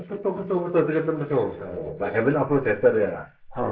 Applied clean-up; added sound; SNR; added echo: neural mask model Resemble Enhance denoiser.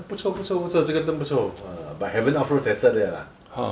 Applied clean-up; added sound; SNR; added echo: none; none; none; none.